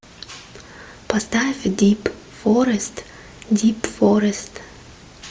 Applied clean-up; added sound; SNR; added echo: none; none; none; none.